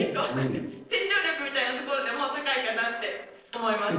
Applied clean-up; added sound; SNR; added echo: neural separator model SepFormer DNS4.